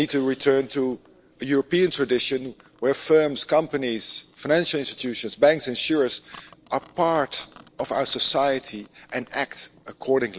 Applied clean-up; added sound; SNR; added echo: neural separator model SepFormer DNS4.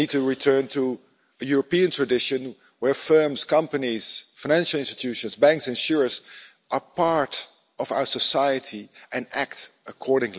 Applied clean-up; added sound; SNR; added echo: none; none; none; none.